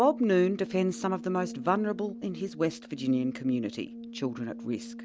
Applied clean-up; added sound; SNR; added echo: none; Brass instrument; 13 dB; none.